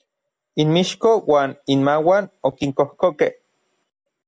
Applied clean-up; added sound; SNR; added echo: none; none; none; none.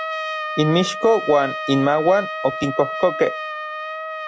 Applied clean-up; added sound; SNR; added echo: none; Trumpet; 7 dB; none.